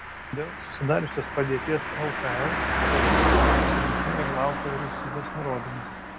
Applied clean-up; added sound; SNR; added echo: none; Car passing by; -4 dB; none.